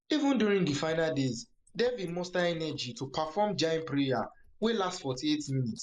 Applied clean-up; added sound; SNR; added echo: neural mask model Resemble Enhance denoiser.